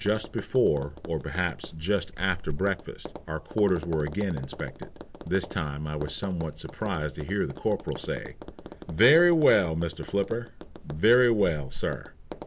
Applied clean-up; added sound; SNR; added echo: none; Tap; 12 dB; none.